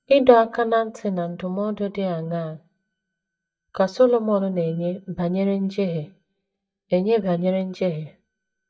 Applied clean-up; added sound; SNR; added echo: neural mask model DeepFilterNet 3.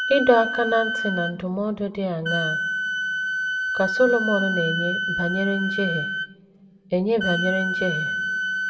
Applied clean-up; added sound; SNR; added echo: none; Wind instrument, woodwind instrument; 2 dB; reverberation time 1.1 s.